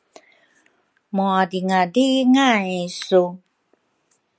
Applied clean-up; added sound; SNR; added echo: none; none; none; none.